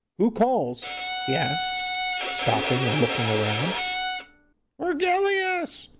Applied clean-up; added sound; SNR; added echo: none; Bowed string instrument; 1 dB; none.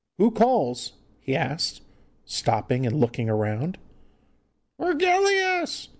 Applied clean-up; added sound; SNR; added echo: none; none; none; none.